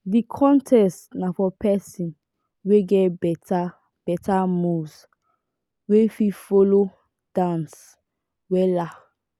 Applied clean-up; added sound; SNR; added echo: none; none; none; none.